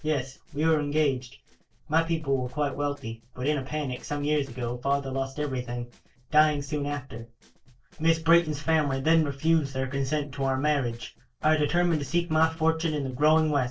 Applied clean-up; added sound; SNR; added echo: neural separator model SepFormer DNS4.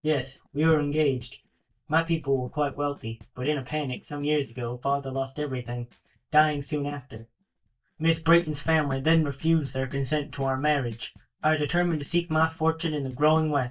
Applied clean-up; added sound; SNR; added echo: neural mask model DeepFilterNet 3.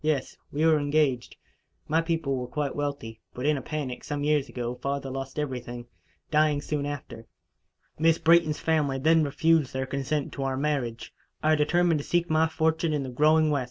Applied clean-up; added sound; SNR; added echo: none; none; none; none.